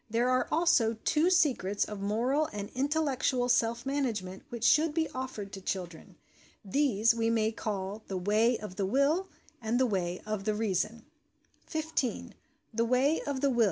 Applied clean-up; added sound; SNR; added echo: none; none; none; none.